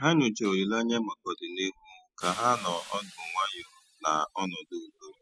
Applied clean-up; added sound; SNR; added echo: classical method spectral subtraction.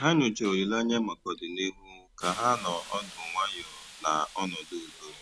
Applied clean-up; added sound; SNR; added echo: none; Hiss; 16 dB; none.